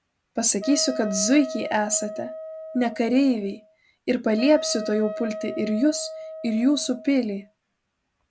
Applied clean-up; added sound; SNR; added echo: none; Wind instrument, woodwind instrument; 11 dB; none.